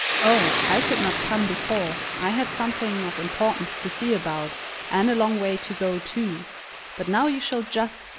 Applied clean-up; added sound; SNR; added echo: none; Boiling / Hiss; 1 dB; none.